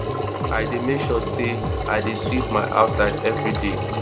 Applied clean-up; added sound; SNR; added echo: none; Engine + Bass guitar; 1 dB; none.